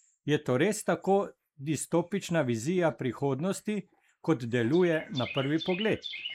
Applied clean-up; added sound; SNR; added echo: neural mask model Resemble Enhance denoiser.